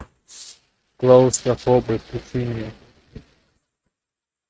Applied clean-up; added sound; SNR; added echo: neural mask model RNNoise.